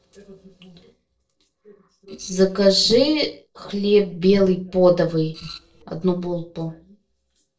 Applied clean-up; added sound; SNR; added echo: neural separator model SepFormer DNS4.